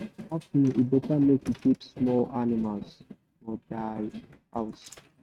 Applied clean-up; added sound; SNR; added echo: neural mask model RNNoise.